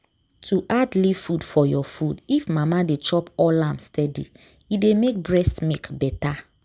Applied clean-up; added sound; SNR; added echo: none; none; none; none.